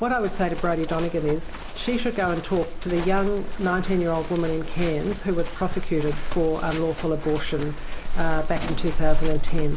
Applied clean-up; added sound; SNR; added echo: none; Livestock, farm animals, working animals; -2 dB; none.